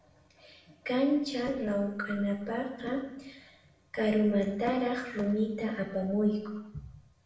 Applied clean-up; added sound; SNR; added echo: none; none; none; reverberation time 0.7 s.